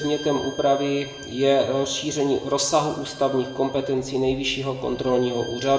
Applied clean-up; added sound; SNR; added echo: none; Bowed string instrument; 19 dB; reverberation time 0.9 s.